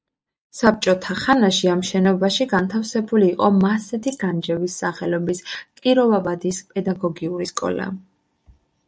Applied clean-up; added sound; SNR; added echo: neural mask model DeepFilterNet 3.